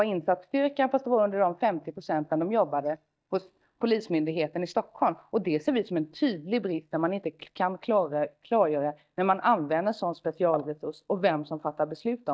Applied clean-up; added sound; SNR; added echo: neural mask model DeepFilterNet 3.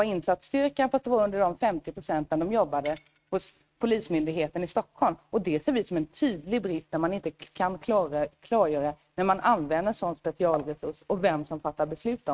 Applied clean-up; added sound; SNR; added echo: neural mask model RNNoise.